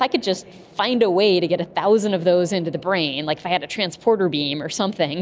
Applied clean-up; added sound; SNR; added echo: none; none; none; none.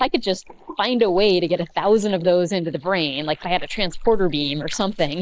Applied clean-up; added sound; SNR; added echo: neural mask model Resemble Enhance denoiser.